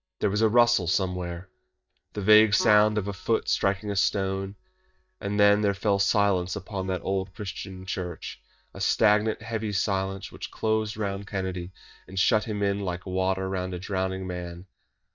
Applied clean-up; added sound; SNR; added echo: neural mask model DeepFilterNet 3.